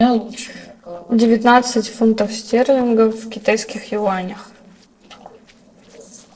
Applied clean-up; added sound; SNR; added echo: neural separator model SepFormer DNS4.